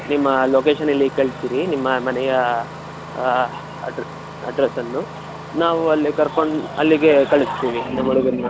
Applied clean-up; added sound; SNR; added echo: none; Engine starting; 13 dB; none.